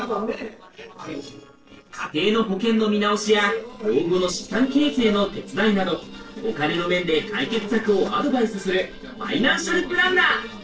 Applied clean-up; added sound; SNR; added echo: neural separator model SepFormer DNS4.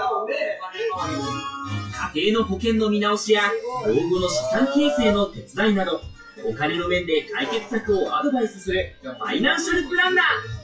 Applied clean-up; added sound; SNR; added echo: classical method WPE with log-MMSE.